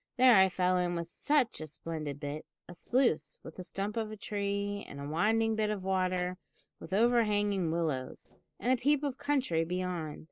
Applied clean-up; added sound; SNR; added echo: neural separator model SepFormer DNS4.